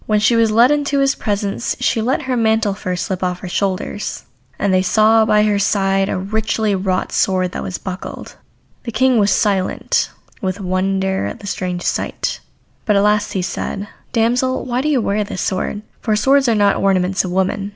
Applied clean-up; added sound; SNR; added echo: none; none; none; none.